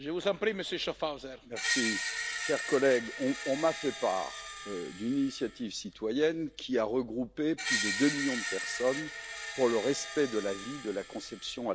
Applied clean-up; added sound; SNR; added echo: none; Screech; 7 dB; none.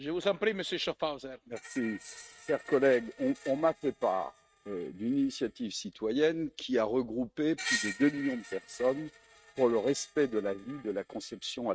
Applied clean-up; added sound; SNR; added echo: neural mask model RNNoise.